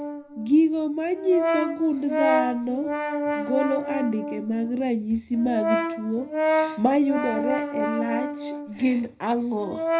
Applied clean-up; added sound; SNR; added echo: none; Brass instrument; 2 dB; reverberation time 0.4 s.